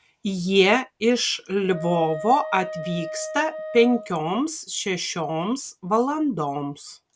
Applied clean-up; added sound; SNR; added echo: none; Wind instrument, woodwind instrument; 11 dB; none.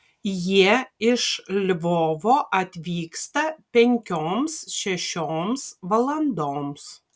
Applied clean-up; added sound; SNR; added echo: none; none; none; none.